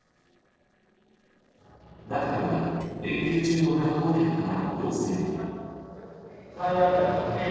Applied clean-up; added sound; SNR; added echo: neural separator model SepFormer DNS4.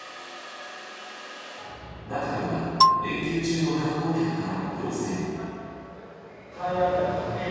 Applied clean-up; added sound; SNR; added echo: none; Marimba, xylophone; -4 dB; reverberation time 2.2 s.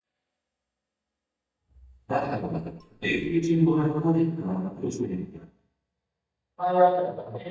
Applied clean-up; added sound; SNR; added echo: neural mask model DeepFilterNet 3.